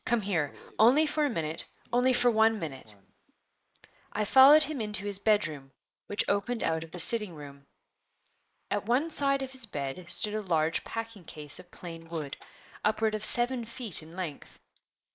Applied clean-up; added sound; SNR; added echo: neural mask model Resemble Enhance denoiser.